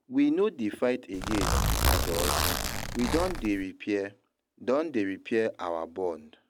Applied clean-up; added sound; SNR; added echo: none; Zipper (clothing); -2 dB; none.